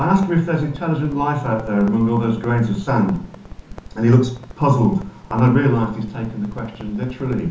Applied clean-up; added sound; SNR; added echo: none; Crackle; 18 dB; reverberation time 0.6 s.